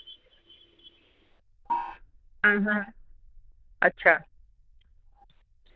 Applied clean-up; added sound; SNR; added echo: neural diffusion model UNIVERSE++.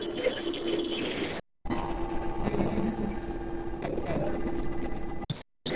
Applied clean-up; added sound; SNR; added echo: neural separator model SepFormer DNS4.